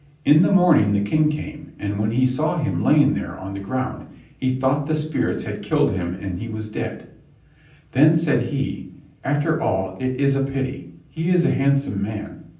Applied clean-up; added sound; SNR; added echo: none; none; none; reverberation time 0.6 s.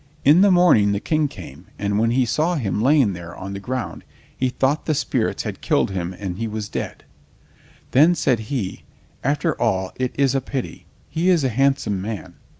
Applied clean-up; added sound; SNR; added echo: none; none; none; none.